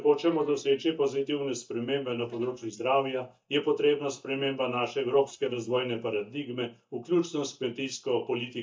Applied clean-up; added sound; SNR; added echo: neural mask model DeepFilterNet 3.